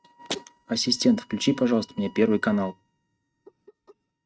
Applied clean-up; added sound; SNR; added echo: neural mask model RNNoise.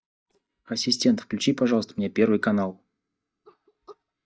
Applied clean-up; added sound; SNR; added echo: neural mask model DeepFilterNet 3.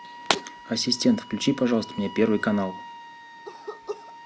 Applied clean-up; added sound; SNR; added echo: none; Wind instrument, woodwind instrument + Cough; 14 dB; none.